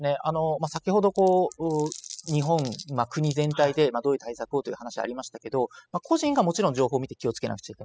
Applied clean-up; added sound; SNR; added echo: classical method spectral subtraction.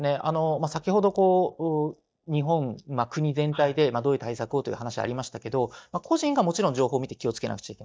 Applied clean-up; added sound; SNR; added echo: neural mask model DeepFilterNet 3.